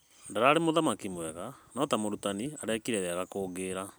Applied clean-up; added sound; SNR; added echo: none; none; none; none.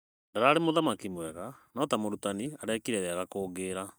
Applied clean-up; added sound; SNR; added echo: neural mask model DeepFilterNet 3.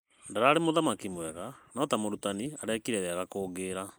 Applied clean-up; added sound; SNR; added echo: neural mask model Resemble Enhance denoiser.